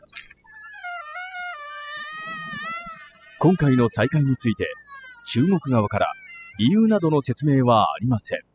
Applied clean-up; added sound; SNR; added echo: classical method spectral subtraction.